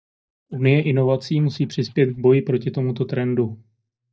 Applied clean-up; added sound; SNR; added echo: neural mask model DeepFilterNet 3.